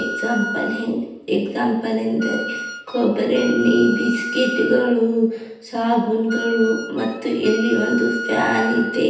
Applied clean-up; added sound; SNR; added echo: none; Wind instrument, woodwind instrument; 9 dB; reverberation time 0.9 s.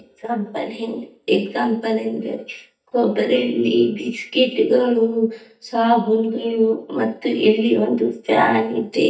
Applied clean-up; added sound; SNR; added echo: neural mask model DeepFilterNet 3.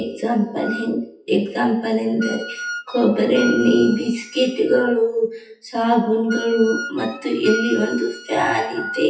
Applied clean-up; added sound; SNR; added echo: classical method WPE with log-MMSE.